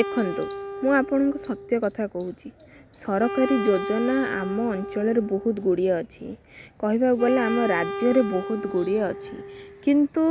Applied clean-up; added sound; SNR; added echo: none; Wind instrument, woodwind instrument; 10 dB; none.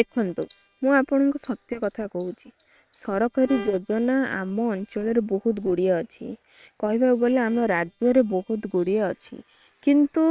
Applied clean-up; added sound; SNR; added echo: neural separator model SepFormer WHAM!.